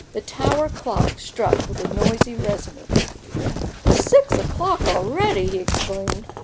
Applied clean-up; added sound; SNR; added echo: none; Walk, footsteps; -1 dB; none.